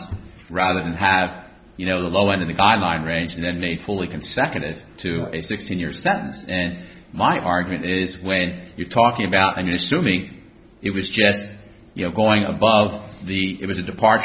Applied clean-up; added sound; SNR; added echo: none; none; none; none.